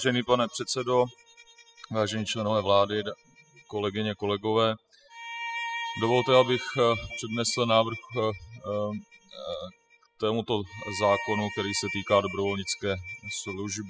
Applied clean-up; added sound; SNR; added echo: classical method spectral subtraction.